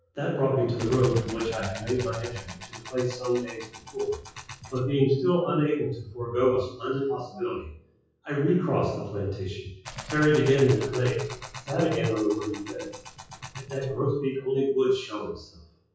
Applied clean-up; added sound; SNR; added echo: classical method WPE with log-MMSE.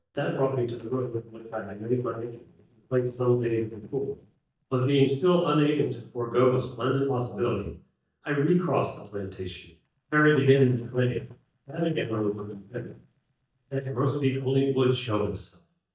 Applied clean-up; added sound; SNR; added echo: neural mask model DeepFilterNet 3.